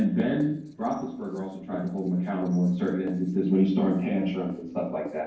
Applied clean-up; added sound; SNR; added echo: neural separator model SepFormer DNS4.